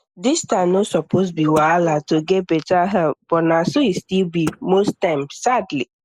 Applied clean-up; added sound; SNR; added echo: neural mask model Resemble Enhance denoiser.